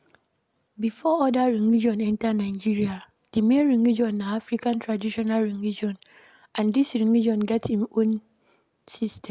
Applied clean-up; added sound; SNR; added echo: none; none; none; none.